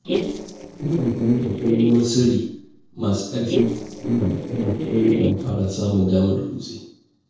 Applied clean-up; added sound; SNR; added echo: neural separator model SepFormer DNS4.